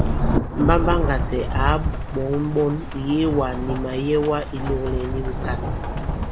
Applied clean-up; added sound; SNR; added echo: none; Rain / Thunderstorm; 0 dB; none.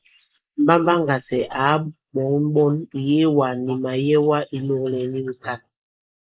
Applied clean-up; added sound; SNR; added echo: neural mask model Resemble Enhance denoiser.